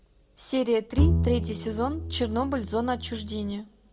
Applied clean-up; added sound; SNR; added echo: none; Bowed string instrument; -1 dB; reverberation time 0.2 s.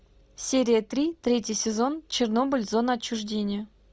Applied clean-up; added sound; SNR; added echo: none; none; none; none.